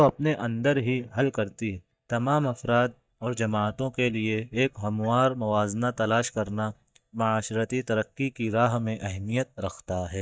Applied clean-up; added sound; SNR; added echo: neural mask model DeepFilterNet 3.